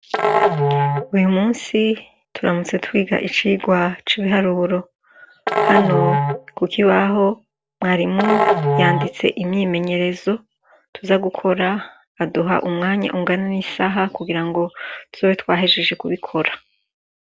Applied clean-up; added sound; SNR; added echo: none; Musical instrument; 1 dB; none.